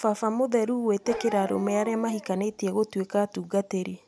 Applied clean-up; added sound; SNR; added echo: none; Bark; 13 dB; none.